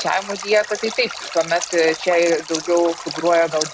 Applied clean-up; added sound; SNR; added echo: none; Stream; 11 dB; none.